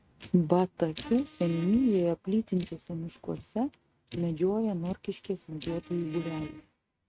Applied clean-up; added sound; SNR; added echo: neural mask model RNNoise.